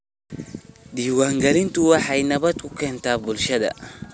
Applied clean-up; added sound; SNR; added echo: none; none; none; none.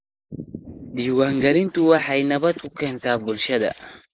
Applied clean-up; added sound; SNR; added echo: neural mask model Resemble Enhance denoiser.